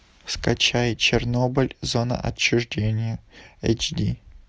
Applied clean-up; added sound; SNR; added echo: none; none; none; none.